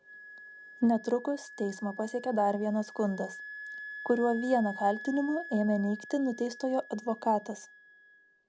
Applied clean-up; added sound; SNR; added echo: none; Wind instrument, woodwind instrument; 15 dB; none.